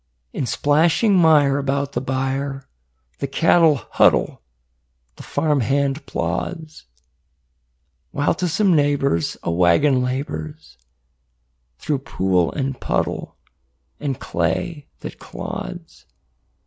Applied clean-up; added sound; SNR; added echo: none; none; none; none.